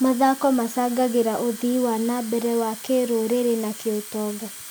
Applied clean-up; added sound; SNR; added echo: none; Fill (with liquid) / Water tap, faucet; 15 dB; none.